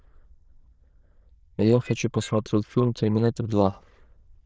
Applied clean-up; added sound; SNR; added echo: neural diffusion model UNIVERSE++.